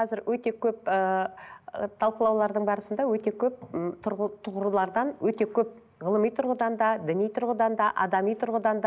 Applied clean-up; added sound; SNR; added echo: none; none; none; none.